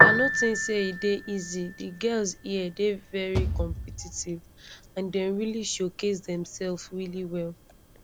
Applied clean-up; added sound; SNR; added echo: none; Bass drum / Thump, thud + Piano; -1 dB; none.